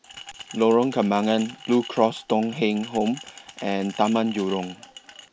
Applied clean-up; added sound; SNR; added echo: none; Glass; 18 dB; none.